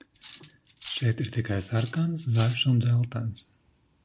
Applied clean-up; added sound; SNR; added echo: none; Cutlery, silverware; 10 dB; none.